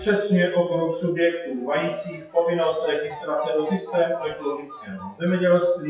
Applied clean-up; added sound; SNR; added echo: classical method WPE with log-MMSE.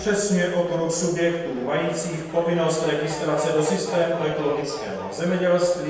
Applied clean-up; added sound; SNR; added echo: none; Fowl; 14 dB; reverberation time 1.1 s.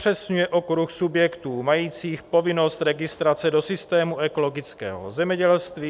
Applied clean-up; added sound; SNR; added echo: none; none; none; none.